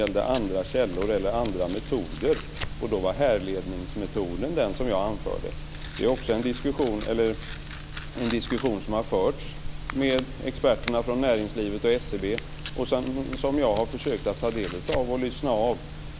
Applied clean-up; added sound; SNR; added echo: none; Tearing; 10 dB; none.